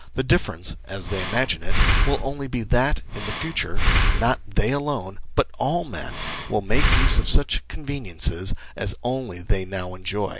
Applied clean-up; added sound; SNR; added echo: none; Breathing; -1 dB; none.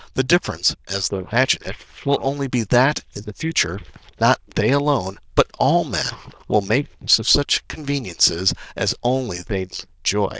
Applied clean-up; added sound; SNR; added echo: neural diffusion model UNIVERSE++.